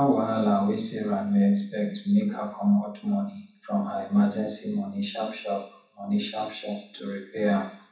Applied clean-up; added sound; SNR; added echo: none; none; none; reverberation time 0.7 s.